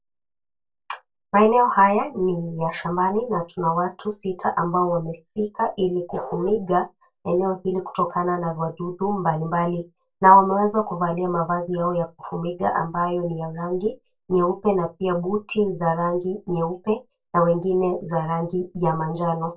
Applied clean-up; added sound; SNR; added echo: neural separator model SepFormer DNS4.